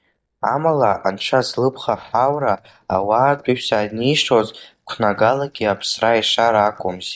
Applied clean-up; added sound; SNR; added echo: neural mask model DeepFilterNet 3.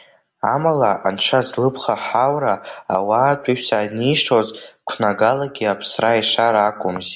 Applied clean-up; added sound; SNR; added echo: none; none; none; none.